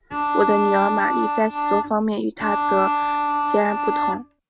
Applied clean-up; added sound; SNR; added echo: neural mask model RNNoise.